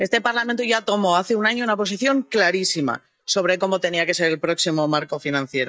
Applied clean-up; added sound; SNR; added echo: neural mask model DeepFilterNet 3.